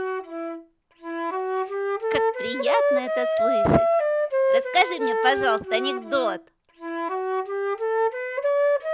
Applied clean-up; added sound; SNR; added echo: none; Wind instrument, woodwind instrument; -5 dB; none.